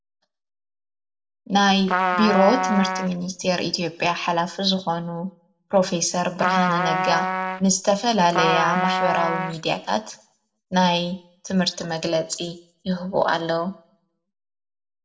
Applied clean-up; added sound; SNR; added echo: none; Trumpet; 1 dB; reverberation time 0.5 s.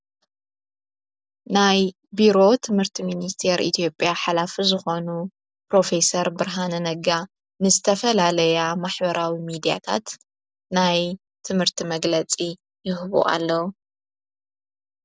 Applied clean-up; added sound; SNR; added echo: none; none; none; none.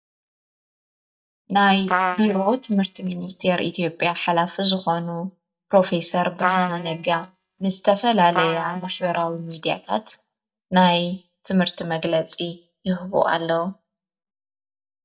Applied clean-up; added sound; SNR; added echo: neural mask model DeepFilterNet 3.